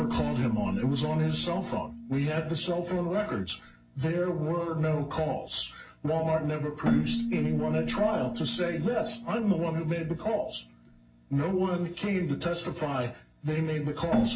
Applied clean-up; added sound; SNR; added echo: none; Keyboard (musical); 7 dB; reverberation time 0.4 s.